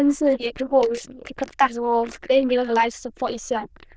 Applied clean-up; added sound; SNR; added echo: neural diffusion model UNIVERSE++.